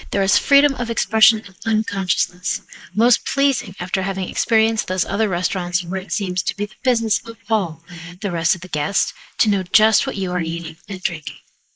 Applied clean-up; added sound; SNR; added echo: neural mask model Resemble Enhance denoiser.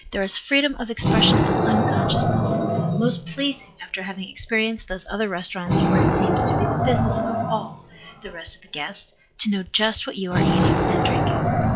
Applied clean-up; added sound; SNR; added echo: classical method log-MMSE.